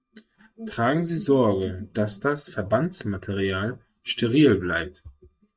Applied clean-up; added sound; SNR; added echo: neural mask model DeepFilterNet 3.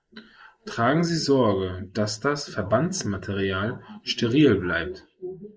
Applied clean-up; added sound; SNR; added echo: neural mask model Resemble Enhance denoiser.